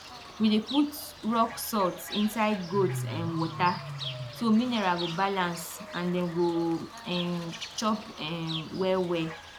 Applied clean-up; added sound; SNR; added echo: none; Bird / Fowl; 11 dB; none.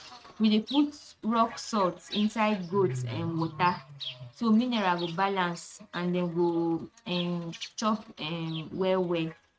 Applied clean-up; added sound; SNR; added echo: neural mask model RNNoise.